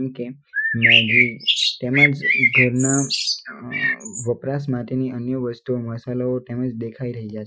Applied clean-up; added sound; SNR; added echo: classical method Wiener filter.